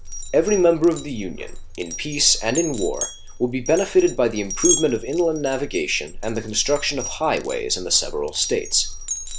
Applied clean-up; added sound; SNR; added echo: none; Glass; 8 dB; none.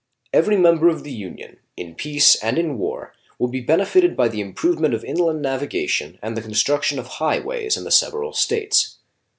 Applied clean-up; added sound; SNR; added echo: none; none; none; none.